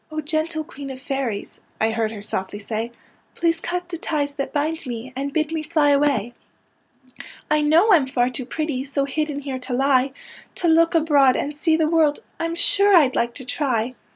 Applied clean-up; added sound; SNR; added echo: none; none; none; none.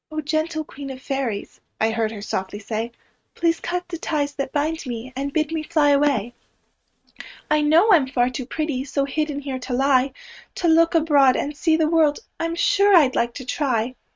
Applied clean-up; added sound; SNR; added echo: neural mask model RNNoise.